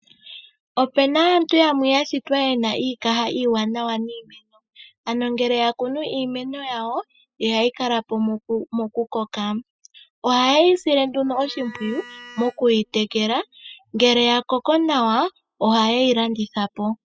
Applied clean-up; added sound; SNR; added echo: classical method spectral subtraction.